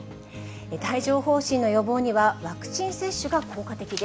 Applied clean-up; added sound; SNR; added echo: none; none; none; none.